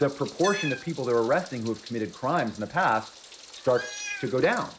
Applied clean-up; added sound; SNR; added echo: none; Meow; 13 dB; none.